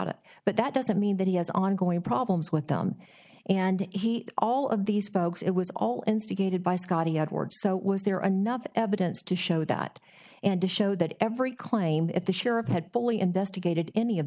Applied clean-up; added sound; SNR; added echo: none; none; none; none.